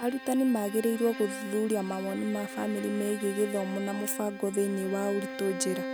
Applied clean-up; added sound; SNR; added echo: none; Bowed string instrument; 10 dB; none.